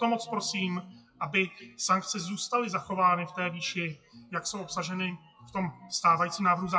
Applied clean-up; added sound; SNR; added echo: classical method WPE with log-MMSE.